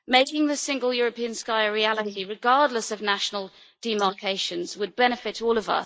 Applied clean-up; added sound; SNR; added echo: neural mask model Resemble Enhance denoiser.